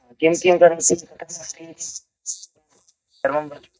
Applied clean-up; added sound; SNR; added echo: neural mask model DeepFilterNet 3.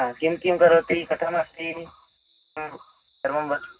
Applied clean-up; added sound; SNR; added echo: none; Insect; 0 dB; reverberation time 0.4 s.